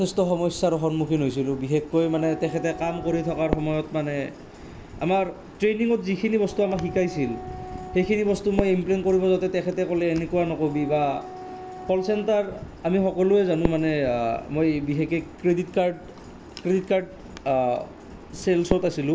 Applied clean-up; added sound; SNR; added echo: none; Fireworks + Wind instrument, woodwind instrument; 14 dB; none.